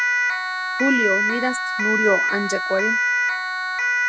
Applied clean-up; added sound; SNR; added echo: none; Siren; -4 dB; none.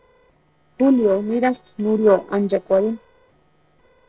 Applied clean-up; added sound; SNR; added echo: neural separator model SepFormer DNS4.